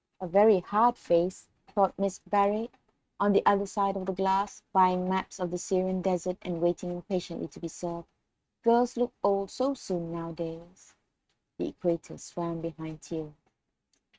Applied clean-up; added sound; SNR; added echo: neural mask model RNNoise.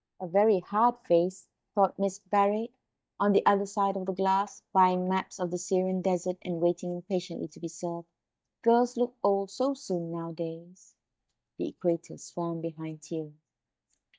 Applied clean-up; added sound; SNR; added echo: neural mask model DeepFilterNet 3.